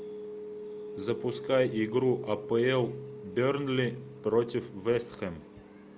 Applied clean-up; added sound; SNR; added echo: none; Telephone; 13 dB; none.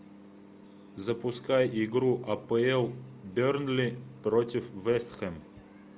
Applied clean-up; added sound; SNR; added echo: none; none; none; none.